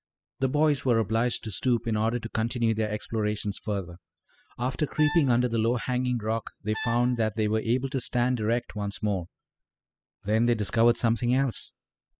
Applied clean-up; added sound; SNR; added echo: classical method spectral subtraction.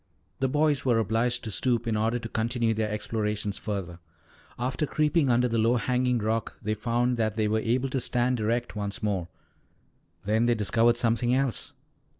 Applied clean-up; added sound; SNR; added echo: neural mask model Resemble Enhance denoiser.